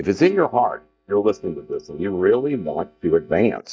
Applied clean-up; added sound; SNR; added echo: neural mask model DeepFilterNet 3.